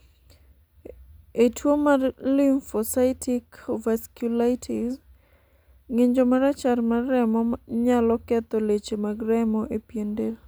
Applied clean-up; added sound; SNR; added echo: none; none; none; none.